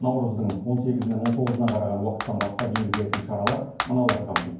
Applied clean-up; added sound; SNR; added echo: none; Computer keyboard; 8 dB; reverberation time 0.9 s.